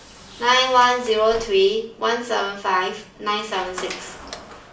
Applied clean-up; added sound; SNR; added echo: none; Sliding door; 18 dB; reverberation time 0.2 s.